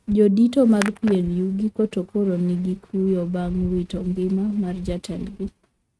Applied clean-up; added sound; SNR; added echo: neural mask model RNNoise.